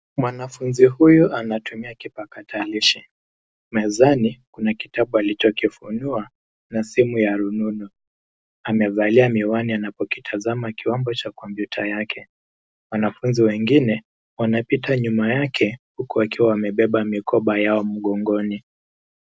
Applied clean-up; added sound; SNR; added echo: none; none; none; none.